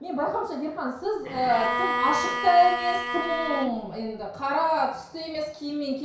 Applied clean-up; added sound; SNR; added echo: none; Bowed string instrument; 4 dB; reverberation time 0.6 s.